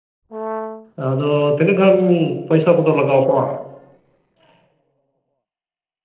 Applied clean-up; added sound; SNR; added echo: neural separator model SepFormer DNS4.